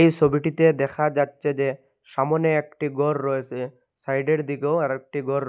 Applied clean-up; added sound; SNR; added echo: none; none; none; none.